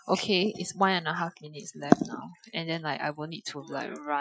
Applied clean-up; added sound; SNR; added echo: classical method Wiener filter.